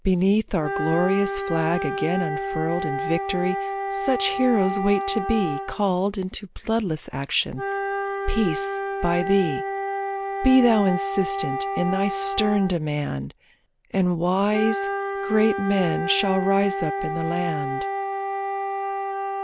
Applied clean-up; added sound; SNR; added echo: none; Wind instrument, woodwind instrument; 4 dB; none.